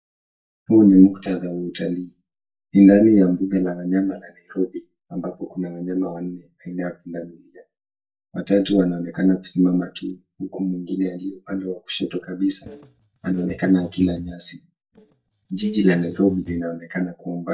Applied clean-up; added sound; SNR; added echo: neural mask model DeepFilterNet 3.